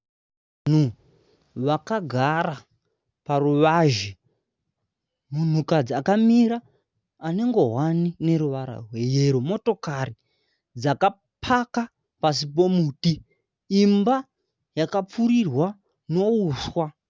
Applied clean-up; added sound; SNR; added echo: none; none; none; none.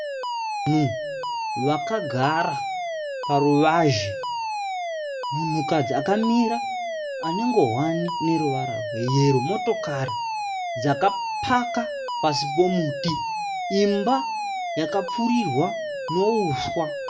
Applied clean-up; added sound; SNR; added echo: none; Alarm; 4 dB; reverberation time 0.3 s.